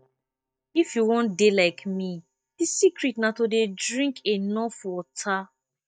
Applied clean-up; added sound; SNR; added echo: neural mask model DeepFilterNet 3.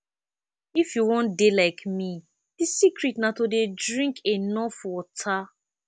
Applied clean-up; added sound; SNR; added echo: none; none; none; none.